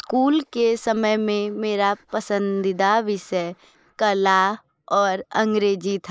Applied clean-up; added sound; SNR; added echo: neural mask model Resemble Enhance denoiser.